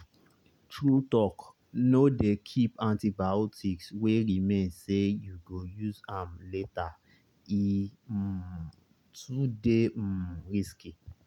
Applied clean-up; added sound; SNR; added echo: none; none; none; none.